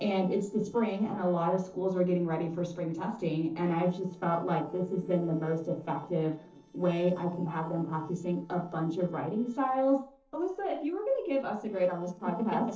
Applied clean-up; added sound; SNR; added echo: neural separator model SepFormer DNS4.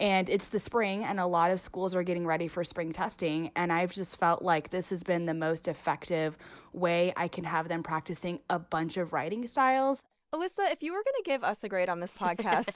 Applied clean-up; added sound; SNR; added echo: none; none; none; none.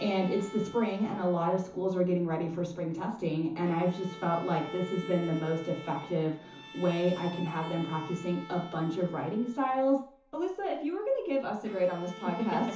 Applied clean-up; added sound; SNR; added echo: none; Bowed string instrument; 17 dB; reverberation time 0.9 s.